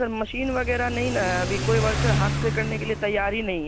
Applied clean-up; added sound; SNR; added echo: none; Accelerating, revving, vroom / Car; 2 dB; none.